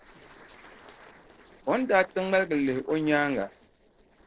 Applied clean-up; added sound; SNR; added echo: neural separator model SepFormer DNS4.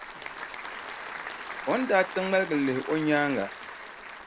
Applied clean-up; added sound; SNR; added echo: none; Applause / Crowd; 10 dB; none.